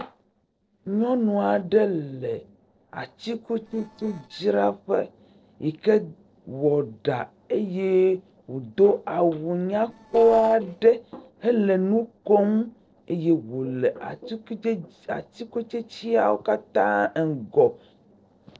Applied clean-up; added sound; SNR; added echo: neural separator model SepFormer DNS4.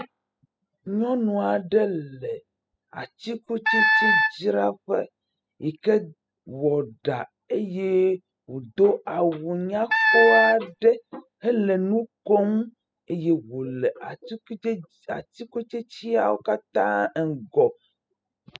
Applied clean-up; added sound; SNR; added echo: classical method spectral subtraction.